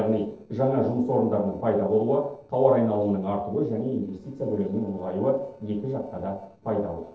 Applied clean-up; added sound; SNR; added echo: neural separator model SepFormer DNS4.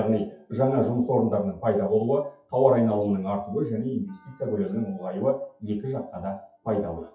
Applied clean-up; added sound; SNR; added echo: classical method WPE with log-MMSE.